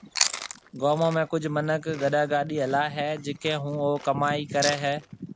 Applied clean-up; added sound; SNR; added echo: none; Chewing, mastication; 10 dB; none.